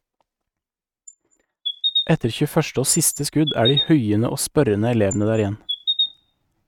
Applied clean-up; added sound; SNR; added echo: neural mask model RNNoise.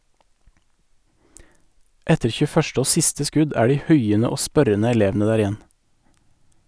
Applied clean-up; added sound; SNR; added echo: none; none; none; none.